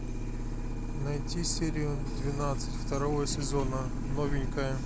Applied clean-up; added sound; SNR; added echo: none; none; none; none.